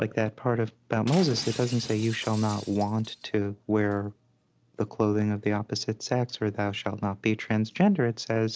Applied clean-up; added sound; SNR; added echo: none; Shatter; 16 dB; none.